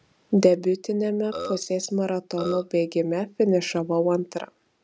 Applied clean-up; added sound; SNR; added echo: none; Burping, eructation; 10 dB; none.